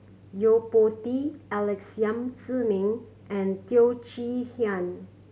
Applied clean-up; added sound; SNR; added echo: none; none; none; none.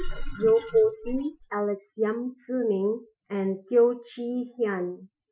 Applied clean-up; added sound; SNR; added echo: classical method Wiener filter.